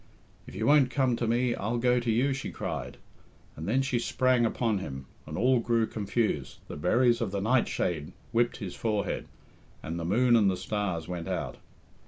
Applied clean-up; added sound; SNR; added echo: none; none; none; none.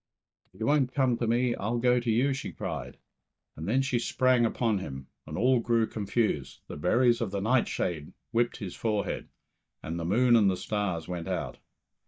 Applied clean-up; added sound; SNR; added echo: neural mask model DeepFilterNet 3.